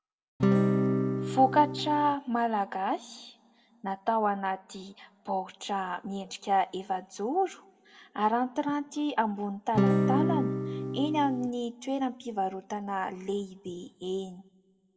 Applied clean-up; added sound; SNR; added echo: none; Acoustic guitar / Strum; -4 dB; reverberation time 1.0 s.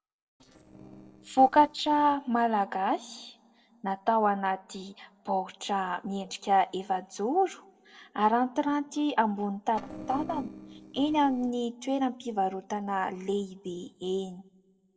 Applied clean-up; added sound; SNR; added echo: neural separator model SepFormer DNS4.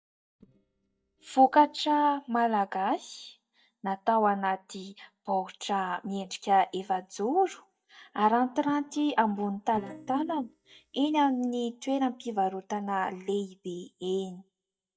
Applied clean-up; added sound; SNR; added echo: neural mask model DeepFilterNet 3.